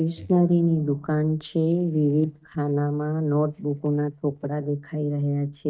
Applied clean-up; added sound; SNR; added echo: neural mask model DeepFilterNet 3.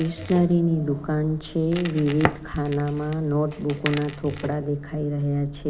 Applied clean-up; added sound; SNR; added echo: none; Crackle; 12 dB; none.